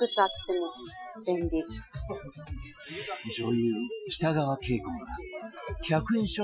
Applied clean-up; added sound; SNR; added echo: classical method Wiener filter.